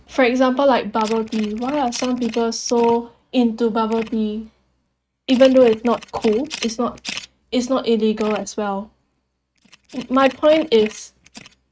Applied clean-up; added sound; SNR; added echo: neural mask model RNNoise.